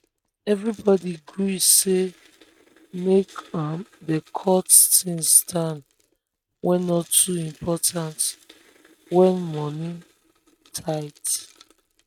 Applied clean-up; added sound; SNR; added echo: neural mask model RNNoise.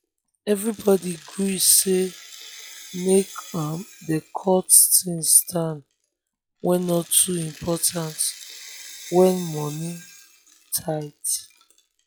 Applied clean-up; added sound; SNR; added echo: classical method log-MMSE.